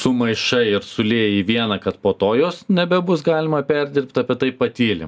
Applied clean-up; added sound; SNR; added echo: none; none; none; none.